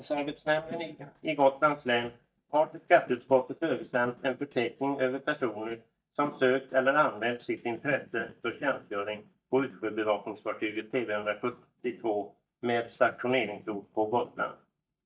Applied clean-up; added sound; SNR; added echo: neural mask model DeepFilterNet 3.